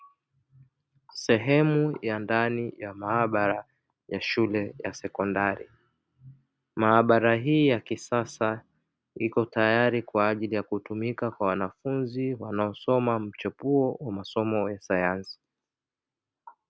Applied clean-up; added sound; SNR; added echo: none; none; none; none.